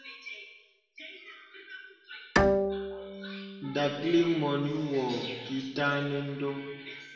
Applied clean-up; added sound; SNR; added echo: none; Bowed string instrument; 0 dB; reverberation time 1.1 s.